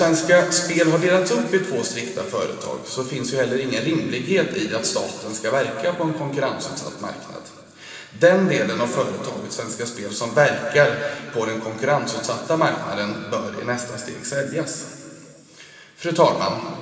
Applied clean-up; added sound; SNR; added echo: none; none; none; reverberation time 2.5 s.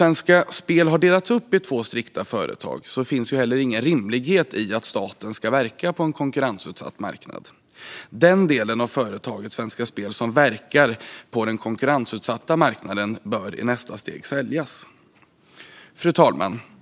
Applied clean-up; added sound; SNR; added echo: none; none; none; none.